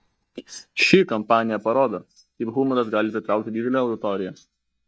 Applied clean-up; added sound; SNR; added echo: neural mask model DeepFilterNet 3.